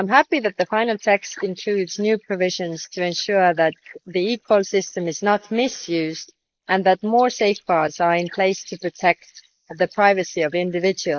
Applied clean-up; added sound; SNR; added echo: neural mask model Resemble Enhance denoiser.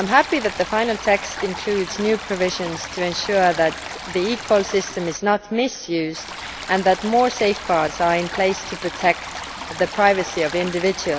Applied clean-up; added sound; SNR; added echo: none; Stream; 12 dB; none.